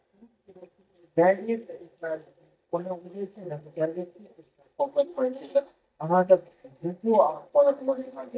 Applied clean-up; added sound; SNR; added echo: neural mask model DeepFilterNet 3.